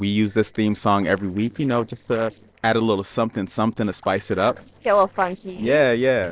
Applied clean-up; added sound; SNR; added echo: neural separator model SepFormer DNS4.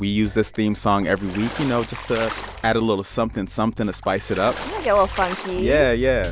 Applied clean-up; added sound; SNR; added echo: none; Water / Splash, splatter; 14 dB; none.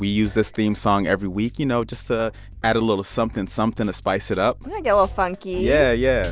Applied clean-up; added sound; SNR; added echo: none; none; none; none.